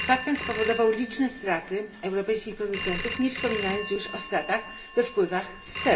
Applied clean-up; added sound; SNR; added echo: none; Telephone; 9 dB; reverberation time 0.6 s.